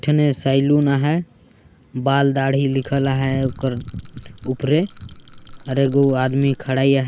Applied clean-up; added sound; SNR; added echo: none; Rattle / Rattle (instrument); 20 dB; none.